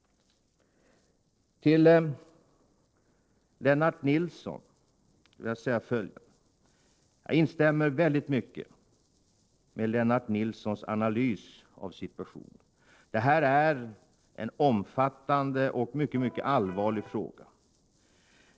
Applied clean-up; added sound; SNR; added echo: neural separator model SepFormer DNS4.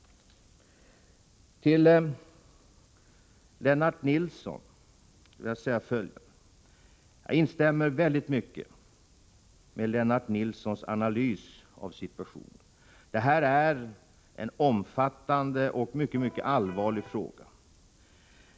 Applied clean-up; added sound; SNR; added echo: none; Electric guitar; 18 dB; none.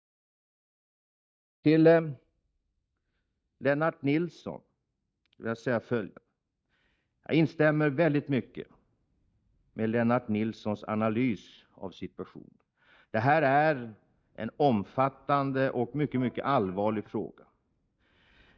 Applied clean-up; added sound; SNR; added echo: neural mask model DeepFilterNet 3.